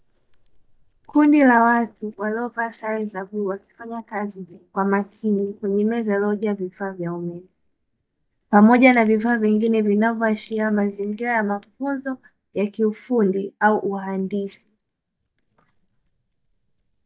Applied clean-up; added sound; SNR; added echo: neural mask model DeepFilterNet 3.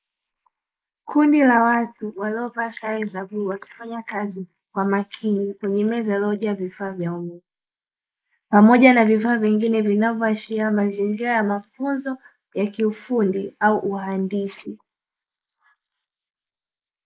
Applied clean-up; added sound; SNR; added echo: neural mask model Resemble Enhance denoiser.